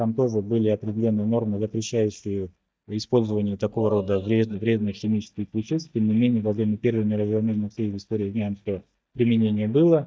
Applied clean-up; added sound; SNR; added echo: neural mask model DeepFilterNet 3.